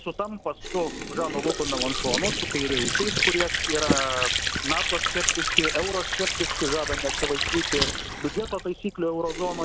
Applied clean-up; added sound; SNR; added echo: none; Sink (filling or washing) / Water; -1 dB; none.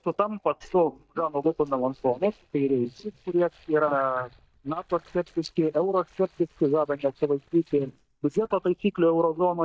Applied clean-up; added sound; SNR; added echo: neural mask model DeepFilterNet 3.